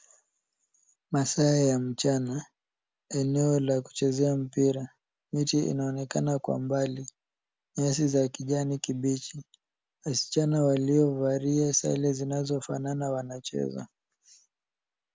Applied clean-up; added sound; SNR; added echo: none; none; none; none.